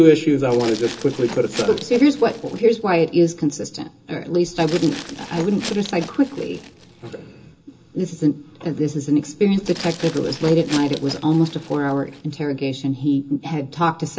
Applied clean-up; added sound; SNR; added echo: none; Glass; 16 dB; reverberation time 0.2 s.